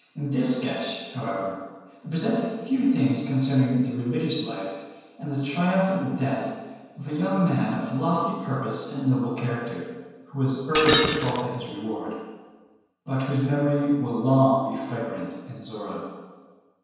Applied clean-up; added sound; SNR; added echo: none; Shatter; 4 dB; reverberation time 1.2 s.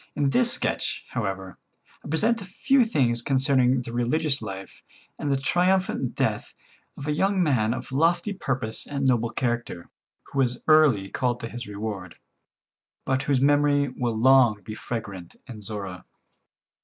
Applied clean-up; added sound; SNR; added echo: none; none; none; none.